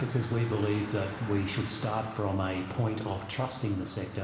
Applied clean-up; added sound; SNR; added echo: none; Traffic noise, roadway noise; 13 dB; reverberation time 1.4 s.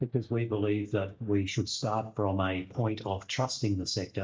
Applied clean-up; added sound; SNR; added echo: neural mask model DeepFilterNet 3.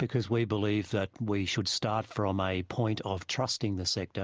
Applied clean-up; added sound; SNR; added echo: none; none; none; none.